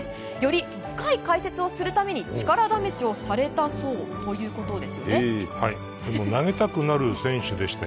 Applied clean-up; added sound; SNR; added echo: none; none; none; none.